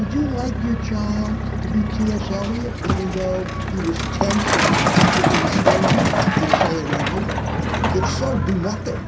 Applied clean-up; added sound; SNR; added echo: none; Truck; -5 dB; reverberation time 0.3 s.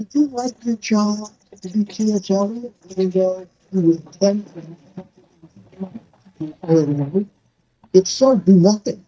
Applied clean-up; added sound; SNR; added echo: neural mask model DeepFilterNet 3.